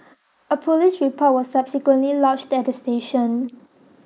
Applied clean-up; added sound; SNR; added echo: neural mask model Resemble Enhance denoiser.